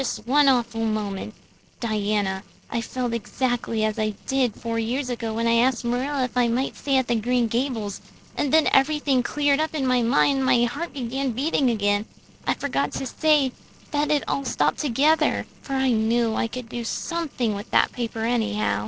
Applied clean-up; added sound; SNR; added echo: neural separator model SepFormer DNS4.